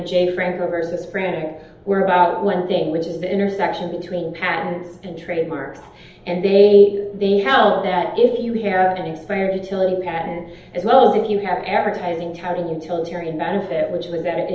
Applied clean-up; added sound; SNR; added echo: none; none; none; reverberation time 0.7 s.